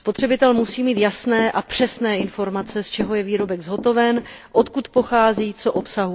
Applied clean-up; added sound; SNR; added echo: none; Walk, footsteps / Run; 14 dB; none.